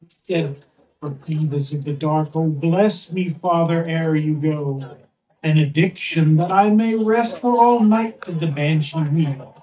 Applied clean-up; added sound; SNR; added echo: neural mask model DeepFilterNet 3.